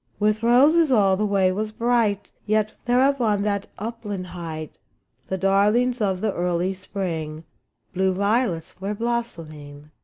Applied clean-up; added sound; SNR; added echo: none; none; none; none.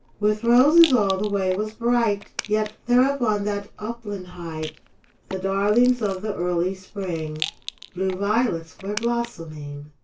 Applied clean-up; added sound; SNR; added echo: none; Rattle; 17 dB; reverberation time 0.1 s.